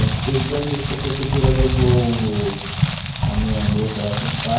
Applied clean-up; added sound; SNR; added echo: none; Rain; -3 dB; reverberation time 0.9 s.